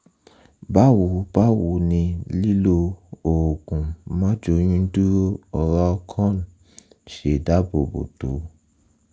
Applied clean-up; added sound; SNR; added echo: none; none; none; none.